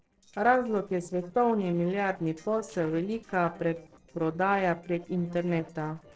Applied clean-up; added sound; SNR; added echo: neural separator model SepFormer DNS4.